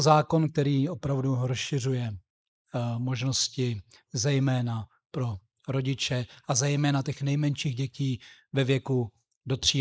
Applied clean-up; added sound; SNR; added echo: neural mask model Resemble Enhance denoiser.